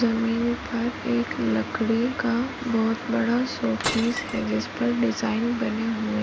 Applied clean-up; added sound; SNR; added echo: none; Glass; 8 dB; none.